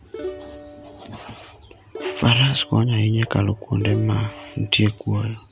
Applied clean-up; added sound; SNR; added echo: none; Plucked string instrument; 15 dB; none.